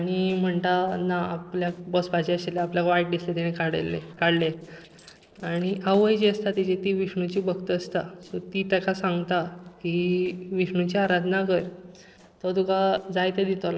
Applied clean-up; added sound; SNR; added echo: neural separator model SepFormer DNS4.